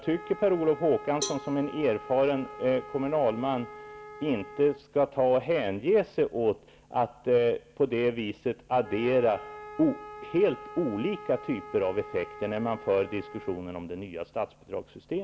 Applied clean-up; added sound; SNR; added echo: none; Wind instrument, woodwind instrument + Cowbell; 16 dB; none.